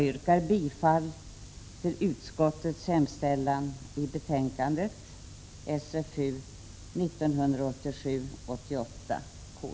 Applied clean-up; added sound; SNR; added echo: none; none; none; none.